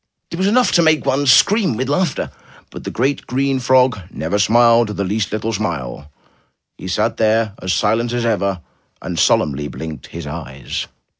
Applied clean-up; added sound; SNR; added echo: none; none; none; none.